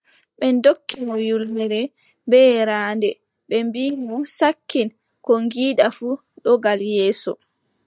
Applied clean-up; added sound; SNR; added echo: neural mask model DeepFilterNet 3.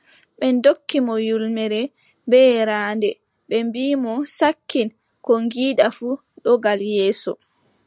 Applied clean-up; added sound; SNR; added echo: none; none; none; none.